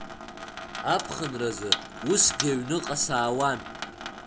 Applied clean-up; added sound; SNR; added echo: none; Sink (filling or washing) / Water tap, faucet; 7 dB; none.